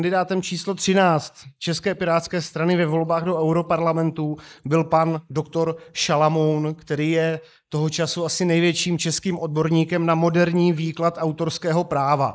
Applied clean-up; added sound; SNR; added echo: neural mask model Resemble Enhance denoiser.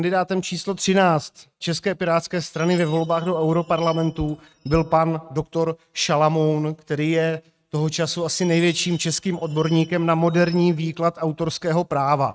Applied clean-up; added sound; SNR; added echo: neural mask model RNNoise.